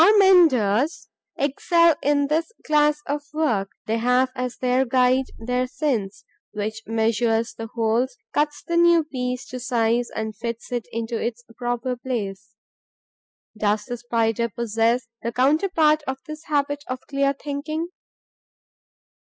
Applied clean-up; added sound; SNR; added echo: classical method spectral subtraction.